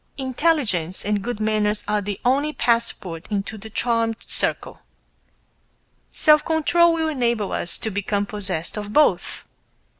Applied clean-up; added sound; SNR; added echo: none; none; none; none.